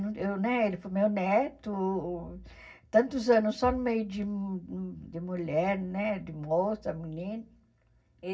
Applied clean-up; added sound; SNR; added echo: none; none; none; reverberation time 0.4 s.